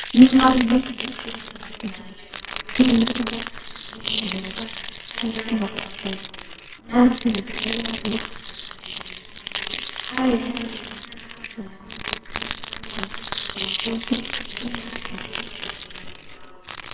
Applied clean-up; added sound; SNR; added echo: neural separator model SepFormer WHAMR!.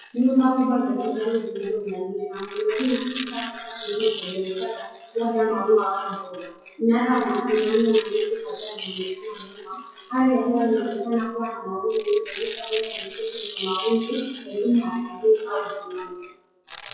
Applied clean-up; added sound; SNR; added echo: classical method WPE with log-MMSE.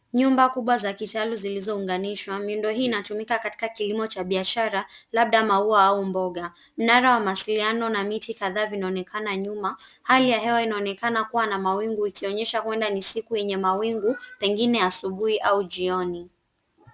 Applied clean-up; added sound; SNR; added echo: none; none; none; none.